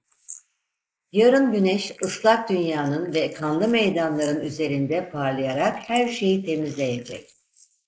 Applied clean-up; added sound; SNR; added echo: neural mask model Resemble Enhance denoiser.